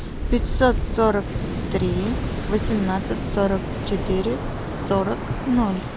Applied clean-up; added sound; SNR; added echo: none; Waves, surf; 2 dB; none.